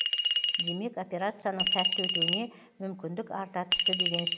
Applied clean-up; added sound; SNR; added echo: none; Chink, clink; -4 dB; none.